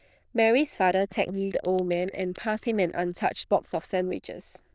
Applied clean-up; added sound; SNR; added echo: neural diffusion model UNIVERSE++.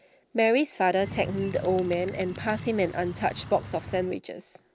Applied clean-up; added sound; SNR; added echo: none; Bird; 11 dB; none.